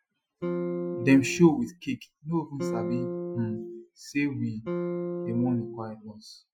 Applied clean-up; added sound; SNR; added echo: classical method Wiener filter.